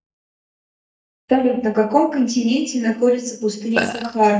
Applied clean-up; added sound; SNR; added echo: neural mask model DeepFilterNet 3.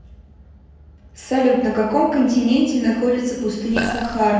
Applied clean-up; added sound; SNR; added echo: none; Burping, eructation; 6 dB; reverberation time 1.2 s.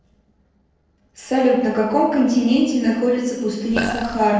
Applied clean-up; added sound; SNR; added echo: neural separator model SepFormer DNS4.